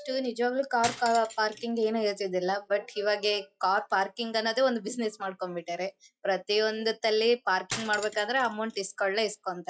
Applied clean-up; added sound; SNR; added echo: classical method log-MMSE.